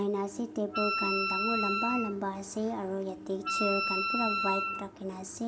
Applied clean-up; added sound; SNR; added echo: none; Wind instrument, woodwind instrument; 0 dB; reverberation time 1.0 s.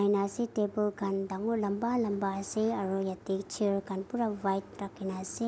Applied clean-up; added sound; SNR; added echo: none; none; none; none.